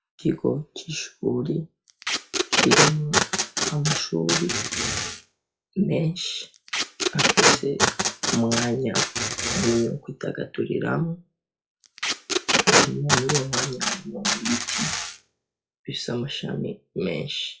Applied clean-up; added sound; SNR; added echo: classical method WPE with log-MMSE.